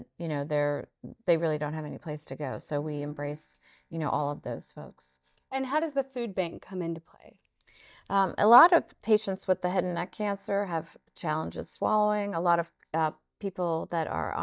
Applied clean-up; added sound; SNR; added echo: neural mask model DeepFilterNet 3.